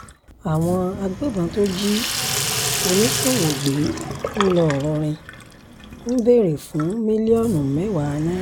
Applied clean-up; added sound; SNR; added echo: none; Sink (filling or washing); 6 dB; none.